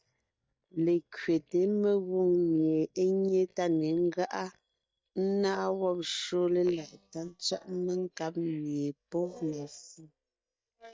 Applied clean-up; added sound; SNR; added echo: neural mask model DeepFilterNet 3.